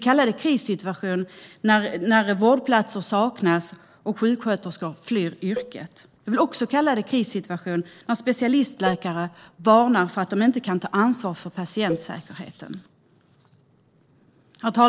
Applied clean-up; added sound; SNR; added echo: neural separator model SepFormer DNS4.